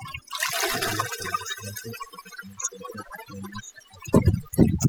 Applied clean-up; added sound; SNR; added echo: classical method spectral subtraction.